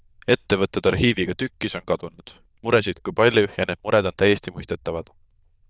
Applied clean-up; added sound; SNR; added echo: neural diffusion model UNIVERSE++.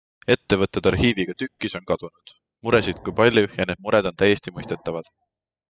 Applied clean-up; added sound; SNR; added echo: classical method spectral subtraction.